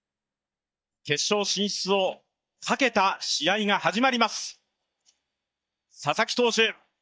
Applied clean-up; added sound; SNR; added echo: neural mask model DeepFilterNet 3.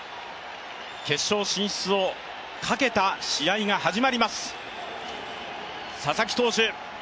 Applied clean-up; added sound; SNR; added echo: none; none; none; none.